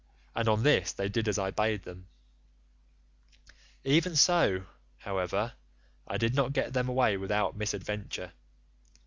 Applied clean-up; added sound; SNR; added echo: none; none; none; none.